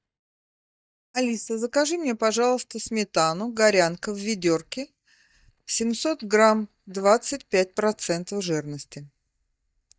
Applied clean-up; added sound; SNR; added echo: neural mask model DeepFilterNet 3.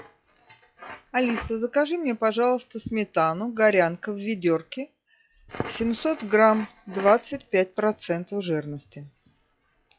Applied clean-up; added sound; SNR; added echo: classical method log-MMSE.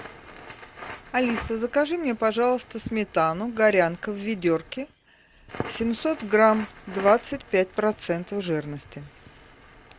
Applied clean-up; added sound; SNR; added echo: none; Crackle; 16 dB; none.